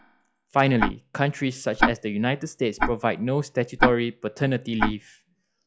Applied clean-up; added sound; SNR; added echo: classical method log-MMSE.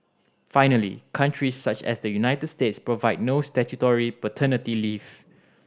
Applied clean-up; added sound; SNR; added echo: none; none; none; none.